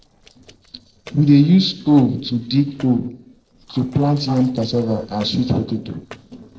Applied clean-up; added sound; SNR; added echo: neural separator model SepFormer DNS4.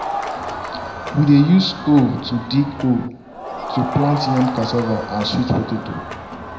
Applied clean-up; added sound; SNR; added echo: none; Crowd; 9 dB; reverberation time 0.7 s.